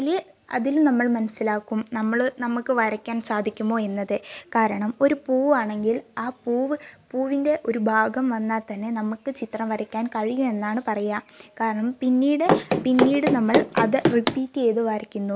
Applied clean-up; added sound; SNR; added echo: none; Run; -1 dB; none.